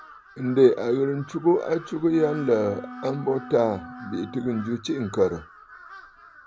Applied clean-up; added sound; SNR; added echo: none; Crow + Wind instrument, woodwind instrument; 17 dB; none.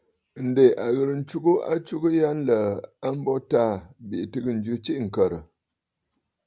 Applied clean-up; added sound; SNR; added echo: none; none; none; none.